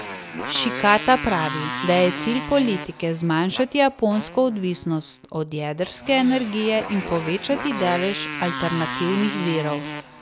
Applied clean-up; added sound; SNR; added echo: none; Motorcycle; 9 dB; none.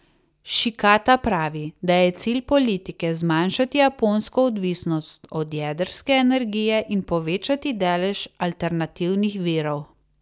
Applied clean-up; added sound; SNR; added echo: none; none; none; none.